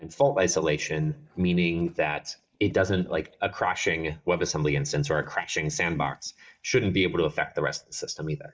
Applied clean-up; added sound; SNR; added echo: neural mask model DeepFilterNet 3.